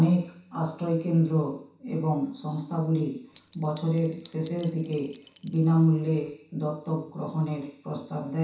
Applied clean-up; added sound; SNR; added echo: none; Chink, clink; 20 dB; reverberation time 0.7 s.